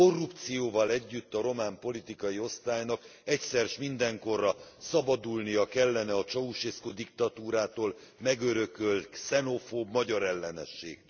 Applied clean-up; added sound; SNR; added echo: none; none; none; none.